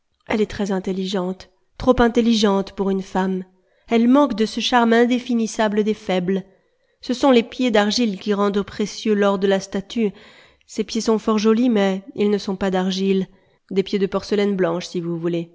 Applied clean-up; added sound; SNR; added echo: none; none; none; none.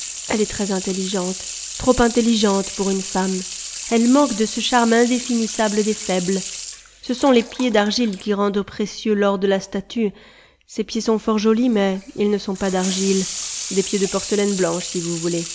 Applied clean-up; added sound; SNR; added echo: none; Sink (filling or washing) / Water tap, faucet; 11 dB; none.